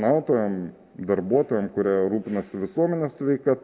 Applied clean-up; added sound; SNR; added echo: none; none; none; none.